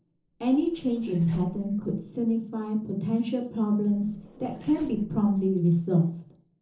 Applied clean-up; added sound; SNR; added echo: neural separator model SepFormer DNS4.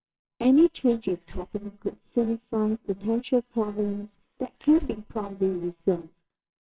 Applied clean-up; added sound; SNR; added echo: neural separator model SepFormer WHAMR!.